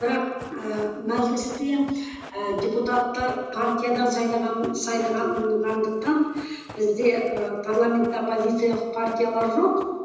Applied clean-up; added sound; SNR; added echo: none; Run; 19 dB; reverberation time 1.1 s.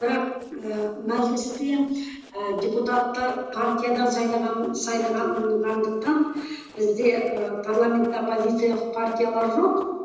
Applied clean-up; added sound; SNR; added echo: neural separator model SepFormer DNS4.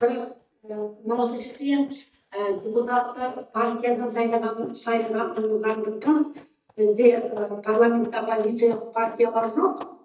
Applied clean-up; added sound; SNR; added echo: neural mask model DeepFilterNet 3.